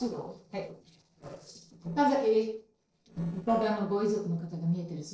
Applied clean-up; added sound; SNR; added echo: neural separator model SepFormer DNS4.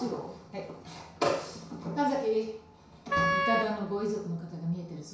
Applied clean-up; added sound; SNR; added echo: none; Wind instrument, woodwind instrument; -2 dB; reverberation time 0.6 s.